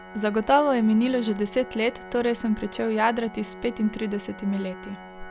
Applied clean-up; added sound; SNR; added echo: none; Organ; 16 dB; none.